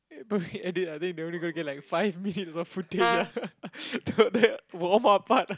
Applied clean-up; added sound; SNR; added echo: none; Brass instrument; -1 dB; none.